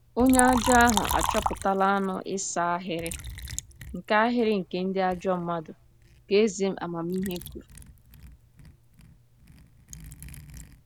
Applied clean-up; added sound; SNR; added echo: none; Liquid; 9 dB; none.